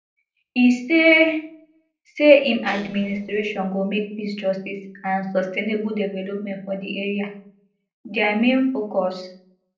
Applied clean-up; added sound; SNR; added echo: neural separator model SepFormer DNS4.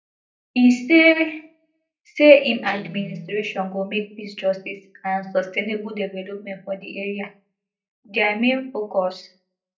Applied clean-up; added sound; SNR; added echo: neural mask model DeepFilterNet 3.